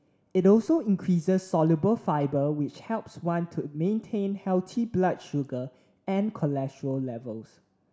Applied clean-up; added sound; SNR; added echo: none; none; none; none.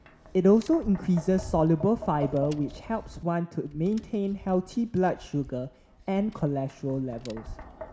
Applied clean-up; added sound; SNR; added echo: none; Tap; 16 dB; none.